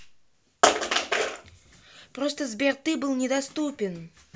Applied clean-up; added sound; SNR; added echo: none; none; none; none.